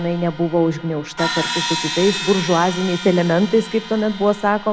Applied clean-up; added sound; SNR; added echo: none; Crash cymbal; 9 dB; none.